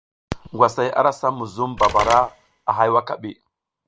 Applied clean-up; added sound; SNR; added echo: none; Telephone; 10 dB; none.